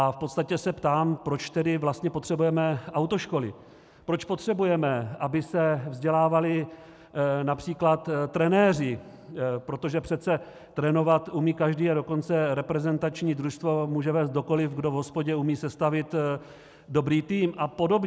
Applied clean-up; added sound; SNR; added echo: none; none; none; none.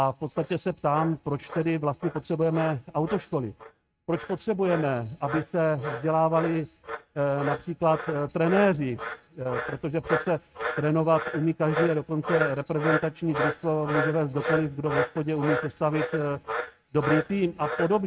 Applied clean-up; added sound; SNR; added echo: neural mask model RNNoise.